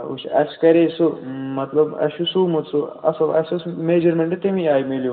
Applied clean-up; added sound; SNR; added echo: none; none; none; reverberation time 2.8 s.